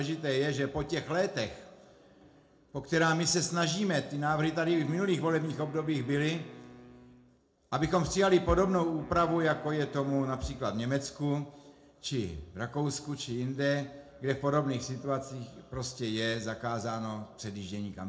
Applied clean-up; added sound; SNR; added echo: none; Wind instrument, woodwind instrument; 19 dB; reverberation time 0.3 s.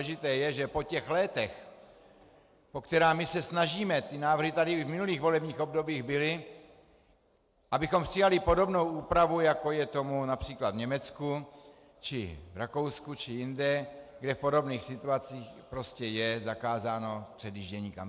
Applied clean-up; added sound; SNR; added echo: none; none; none; none.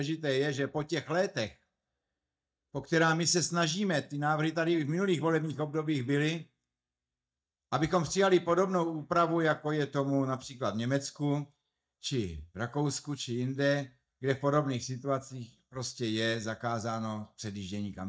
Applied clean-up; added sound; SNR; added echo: neural mask model DeepFilterNet 3.